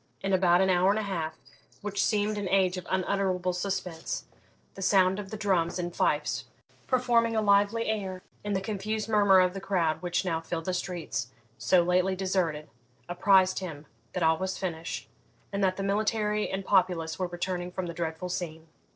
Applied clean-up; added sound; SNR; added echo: neural separator model SepFormer DNS4.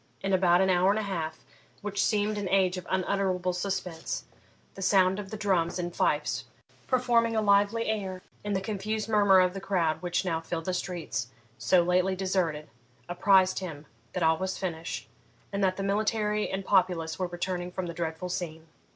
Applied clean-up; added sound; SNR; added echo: none; none; none; none.